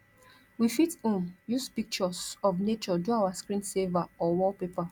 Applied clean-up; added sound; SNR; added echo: none; none; none; none.